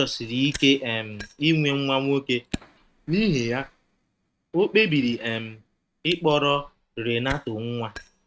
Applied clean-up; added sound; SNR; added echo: neural mask model RNNoise.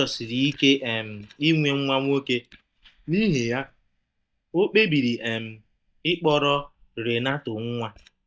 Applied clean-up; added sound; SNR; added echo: neural mask model DeepFilterNet 3.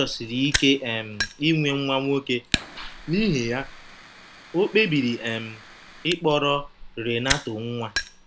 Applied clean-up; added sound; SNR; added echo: none; Fire; 9 dB; none.